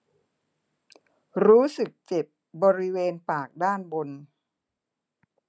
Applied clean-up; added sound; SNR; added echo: none; none; none; none.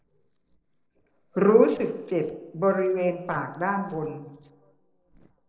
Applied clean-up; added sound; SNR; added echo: neural separator model SepFormer DNS4.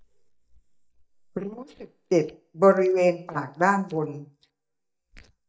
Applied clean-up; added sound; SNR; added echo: neural mask model DeepFilterNet 3.